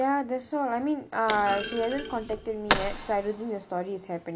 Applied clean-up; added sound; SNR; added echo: none; Thump, thud; 6 dB; none.